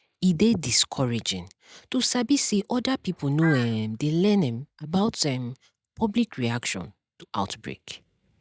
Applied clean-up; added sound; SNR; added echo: neural mask model DeepFilterNet 3.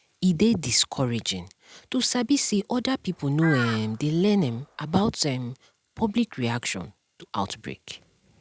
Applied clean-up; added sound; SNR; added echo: none; Crow; 10 dB; none.